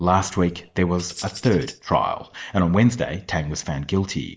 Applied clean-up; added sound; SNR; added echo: neural mask model DeepFilterNet 3.